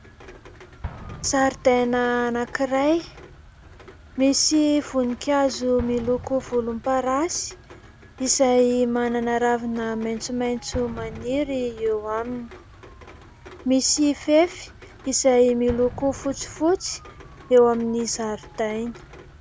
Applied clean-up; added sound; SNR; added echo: none; Rain + Explosion; 18 dB; none.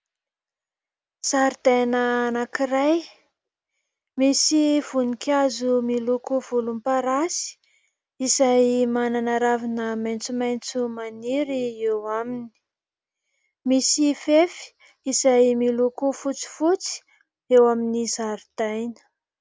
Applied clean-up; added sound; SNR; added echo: none; none; none; none.